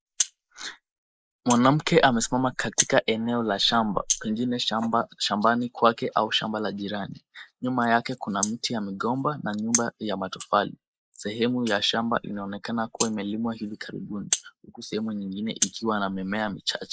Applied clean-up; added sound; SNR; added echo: neural mask model Resemble Enhance denoiser.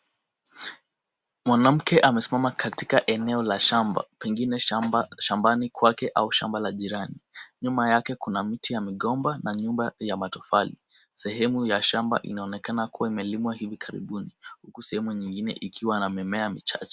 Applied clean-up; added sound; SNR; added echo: none; none; none; none.